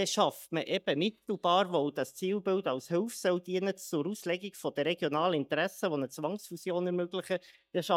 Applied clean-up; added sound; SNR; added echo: neural mask model DeepFilterNet 3.